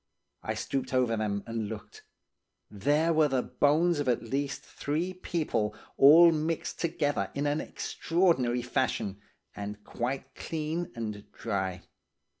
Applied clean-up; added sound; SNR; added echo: none; none; none; none.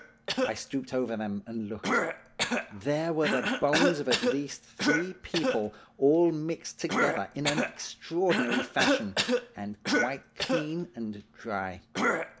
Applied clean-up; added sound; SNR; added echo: none; Cough; 0 dB; none.